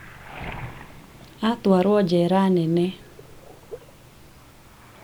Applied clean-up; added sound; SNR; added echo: none; Waves, surf; 19 dB; none.